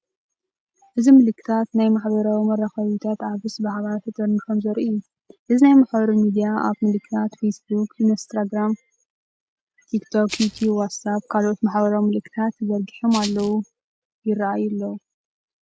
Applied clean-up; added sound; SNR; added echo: none; Rattle (instrument); 12 dB; none.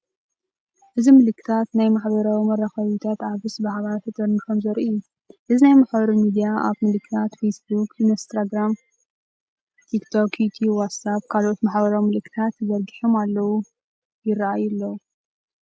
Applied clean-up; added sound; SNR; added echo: none; none; none; none.